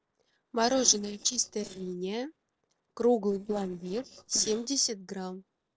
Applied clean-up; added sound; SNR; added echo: neural separator model SepFormer DNS4.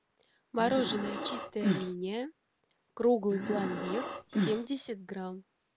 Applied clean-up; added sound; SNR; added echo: none; Breathing; 3 dB; none.